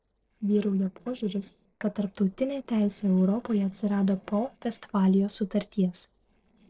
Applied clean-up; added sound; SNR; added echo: neural separator model SepFormer DNS4.